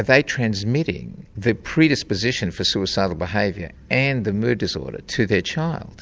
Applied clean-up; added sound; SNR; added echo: none; none; none; none.